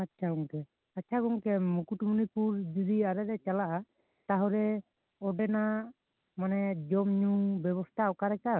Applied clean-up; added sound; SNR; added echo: none; none; none; none.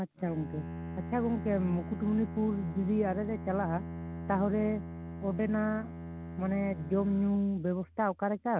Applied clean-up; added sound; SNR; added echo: none; Bowed string instrument; 9 dB; none.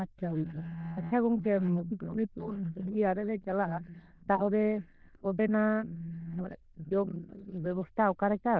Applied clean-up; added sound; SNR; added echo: neural diffusion model UNIVERSE++.